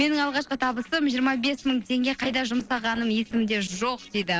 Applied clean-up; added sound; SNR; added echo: neural separator model SepFormer DNS4.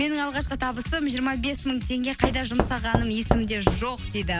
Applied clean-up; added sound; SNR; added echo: none; Knock / Wood; 0 dB; none.